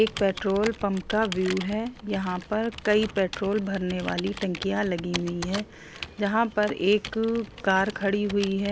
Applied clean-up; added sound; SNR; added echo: none; Computer keyboard; 13 dB; none.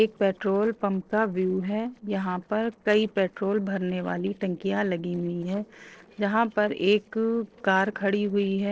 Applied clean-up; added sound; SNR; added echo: neural separator model SepFormer DNS4.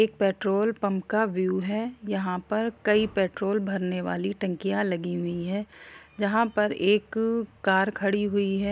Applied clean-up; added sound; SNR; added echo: none; none; none; none.